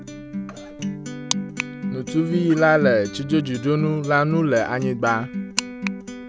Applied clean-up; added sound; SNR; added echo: none; Acoustic guitar; 8 dB; none.